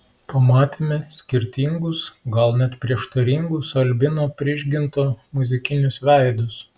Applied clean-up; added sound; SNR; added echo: none; none; none; none.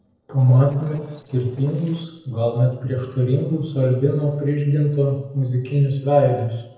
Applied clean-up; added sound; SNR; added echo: neural separator model SepFormer DNS4.